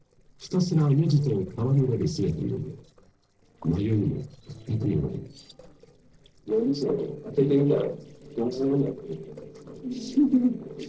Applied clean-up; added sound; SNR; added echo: neural separator model SepFormer DNS4.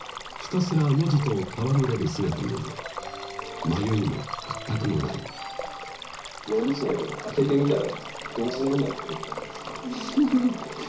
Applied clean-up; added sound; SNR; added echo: none; Stream; 11 dB; reverberation time 0.5 s.